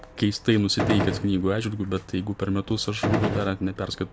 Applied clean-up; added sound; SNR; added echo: none; Gunshot, gunfire; 0 dB; none.